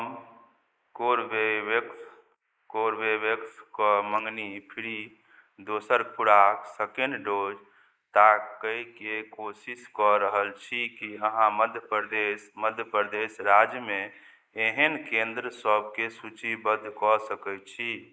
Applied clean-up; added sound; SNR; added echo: neural mask model Resemble Enhance denoiser.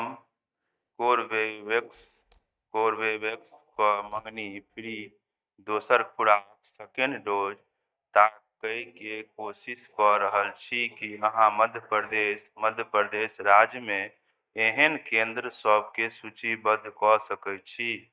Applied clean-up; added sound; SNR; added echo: neural mask model DeepFilterNet 3.